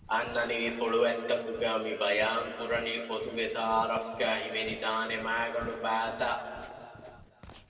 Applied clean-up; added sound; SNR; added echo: none; Walk, footsteps; 20 dB; reverberation time 2.2 s.